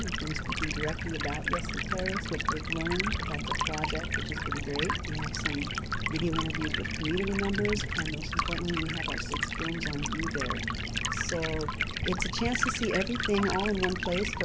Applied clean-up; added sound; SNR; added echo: none; Stream; -2 dB; none.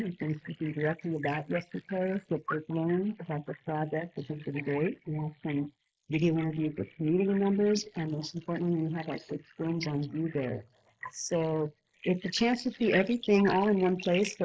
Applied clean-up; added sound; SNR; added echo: neural mask model Resemble Enhance denoiser.